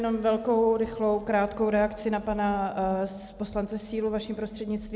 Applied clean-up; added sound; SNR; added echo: none; none; none; none.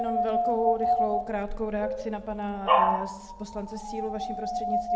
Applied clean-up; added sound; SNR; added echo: none; Dog; -4 dB; reverberation time 1.5 s.